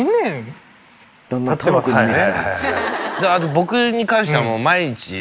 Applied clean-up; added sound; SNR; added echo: none; none; none; none.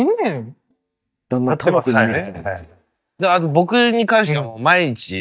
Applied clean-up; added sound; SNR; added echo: neural mask model DeepFilterNet 3.